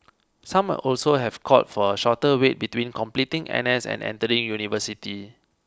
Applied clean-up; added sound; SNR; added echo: none; none; none; none.